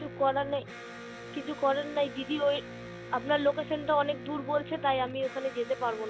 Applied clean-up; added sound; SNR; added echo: none; Electric guitar; 12 dB; none.